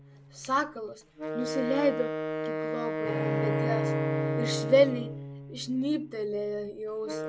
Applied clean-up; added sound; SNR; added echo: none; Wind instrument, woodwind instrument + Bowed string instrument; 1 dB; none.